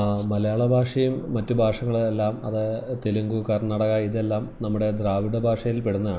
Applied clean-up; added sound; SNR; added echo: none; Cricket / Motor vehicle (road); 19 dB; none.